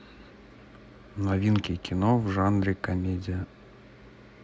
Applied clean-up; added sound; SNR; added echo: none; none; none; none.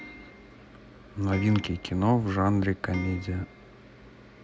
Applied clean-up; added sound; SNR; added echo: none; Clock; 18 dB; none.